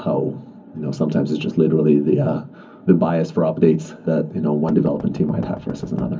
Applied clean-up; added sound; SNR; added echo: none; Knock; 19 dB; reverberation time 0.4 s.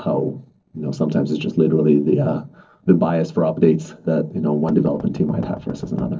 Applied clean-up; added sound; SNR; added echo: neural separator model SepFormer DNS4.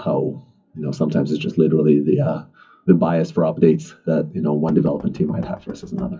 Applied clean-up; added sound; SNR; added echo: classical method WPE with log-MMSE.